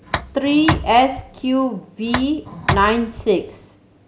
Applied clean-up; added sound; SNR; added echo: none; Tick; 6 dB; none.